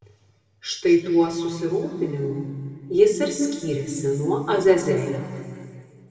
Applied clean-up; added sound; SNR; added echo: none; none; none; reverberation time 2.4 s.